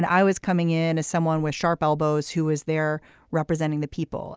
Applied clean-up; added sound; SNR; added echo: none; none; none; none.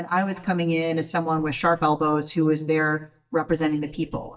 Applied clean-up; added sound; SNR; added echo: neural mask model DeepFilterNet 3.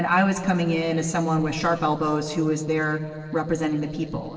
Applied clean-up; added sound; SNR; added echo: neural separator model SepFormer DNS4.